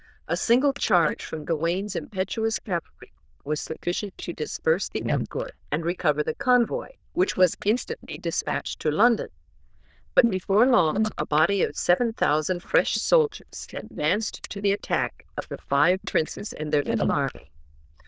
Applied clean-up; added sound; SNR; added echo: neural diffusion model UNIVERSE++.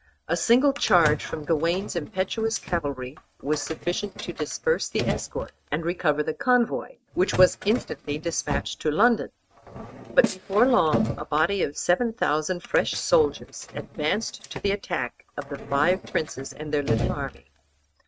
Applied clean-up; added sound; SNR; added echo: neural mask model RNNoise.